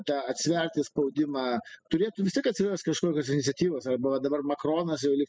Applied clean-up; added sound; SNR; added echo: classical method spectral subtraction.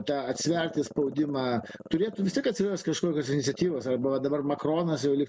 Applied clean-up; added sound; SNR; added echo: none; Growling; 18 dB; none.